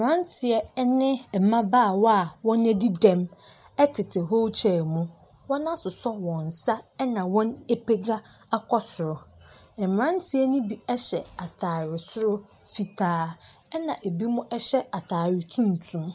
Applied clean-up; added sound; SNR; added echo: none; none; none; none.